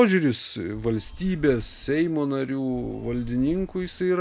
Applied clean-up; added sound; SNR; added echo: none; Telephone; 17 dB; none.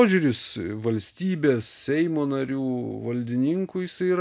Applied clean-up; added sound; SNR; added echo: none; none; none; none.